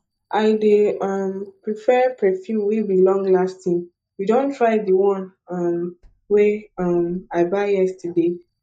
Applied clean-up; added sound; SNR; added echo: neural mask model DeepFilterNet 3.